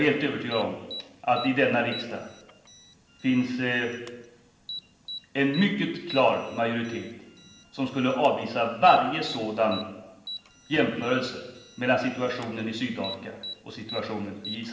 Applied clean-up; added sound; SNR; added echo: none; Alarm; 17 dB; reverberation time 1.1 s.